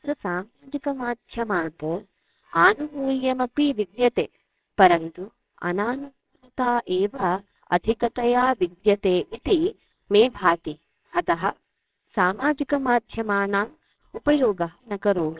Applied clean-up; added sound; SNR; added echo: neural separator model SepFormer WHAMR!.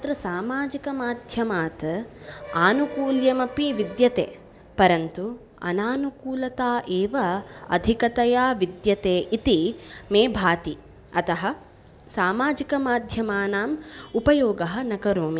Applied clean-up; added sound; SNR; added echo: none; none; none; none.